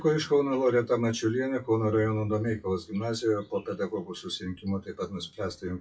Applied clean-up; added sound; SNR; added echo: classical method WPE with log-MMSE.